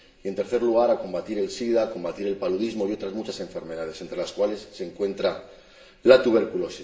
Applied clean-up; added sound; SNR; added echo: none; none; none; reverberation time 0.5 s.